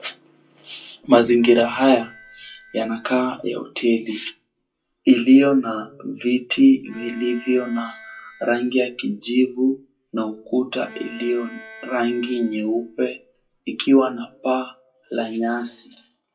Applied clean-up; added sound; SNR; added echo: classical method WPE with log-MMSE.